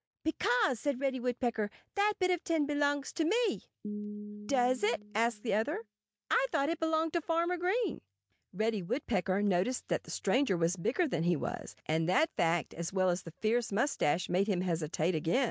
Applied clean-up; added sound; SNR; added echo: neural mask model DeepFilterNet 3.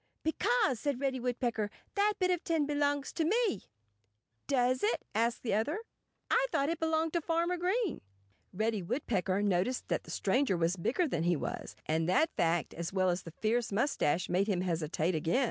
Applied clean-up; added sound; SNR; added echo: none; none; none; none.